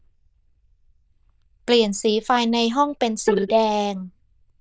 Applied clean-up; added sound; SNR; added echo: neural diffusion model UNIVERSE++.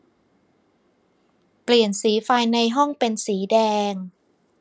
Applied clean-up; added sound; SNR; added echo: none; none; none; none.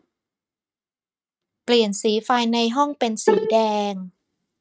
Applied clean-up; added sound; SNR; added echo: neural mask model RNNoise.